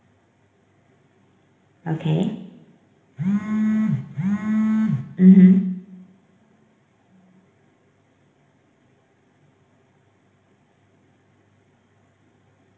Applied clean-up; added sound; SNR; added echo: none; none; none; reverberation time 1.0 s.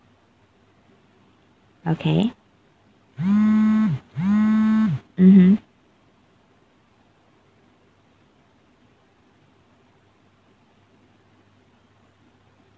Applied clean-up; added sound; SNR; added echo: none; none; none; none.